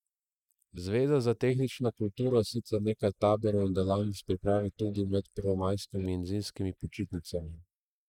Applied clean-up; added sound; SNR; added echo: neural mask model Resemble Enhance denoiser.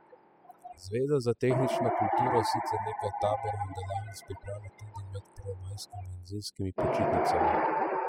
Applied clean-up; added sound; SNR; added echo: classical method spectral subtraction.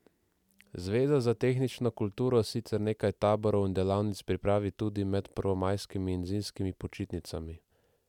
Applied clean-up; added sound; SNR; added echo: none; none; none; none.